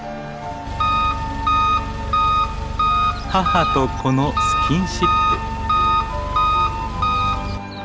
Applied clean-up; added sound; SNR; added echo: none; Engine; -5 dB; none.